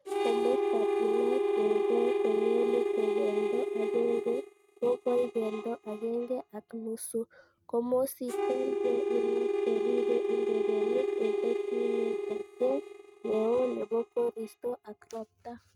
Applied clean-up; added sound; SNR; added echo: neural mask model RNNoise.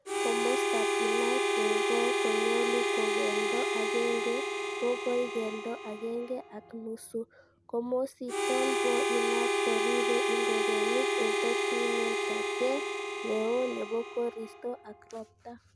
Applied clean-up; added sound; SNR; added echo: none; Harmonica; -3 dB; none.